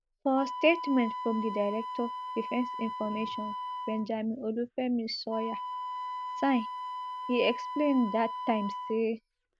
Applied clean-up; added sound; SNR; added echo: none; Wind instrument, woodwind instrument; 7 dB; none.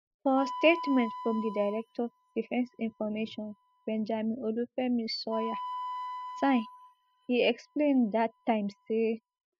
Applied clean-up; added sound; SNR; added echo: classical method spectral subtraction.